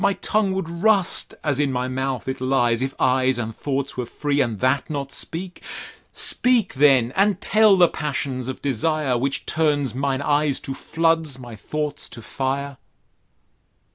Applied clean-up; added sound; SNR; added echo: none; none; none; none.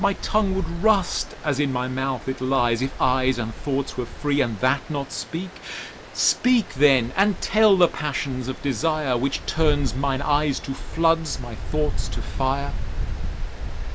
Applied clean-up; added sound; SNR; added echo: none; Stream; 6 dB; none.